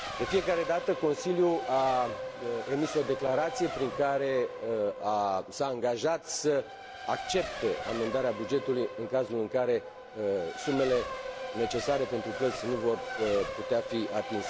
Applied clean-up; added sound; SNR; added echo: none; Race car, auto racing; 8 dB; none.